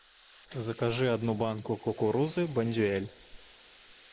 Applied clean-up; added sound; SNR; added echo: neural mask model Resemble Enhance denoiser.